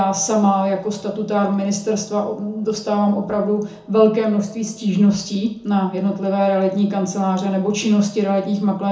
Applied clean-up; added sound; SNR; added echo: none; none; none; reverberation time 0.5 s.